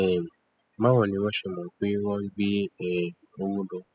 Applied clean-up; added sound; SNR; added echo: classical method spectral subtraction.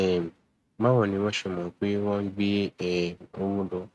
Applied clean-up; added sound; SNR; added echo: neural mask model RNNoise.